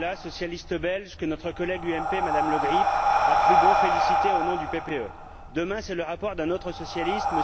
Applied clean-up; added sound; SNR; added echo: none; Breathing; -5 dB; none.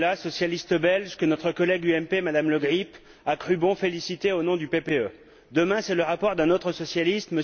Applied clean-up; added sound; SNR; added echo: none; none; none; none.